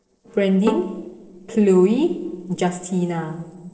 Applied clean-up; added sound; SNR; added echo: neural separator model SepFormer DNS4.